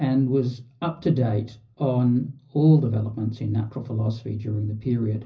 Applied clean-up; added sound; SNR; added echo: none; none; none; reverberation time 0.4 s.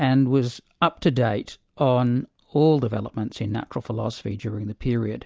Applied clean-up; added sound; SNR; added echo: none; none; none; none.